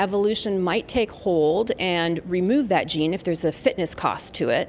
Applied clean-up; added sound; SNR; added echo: none; none; none; none.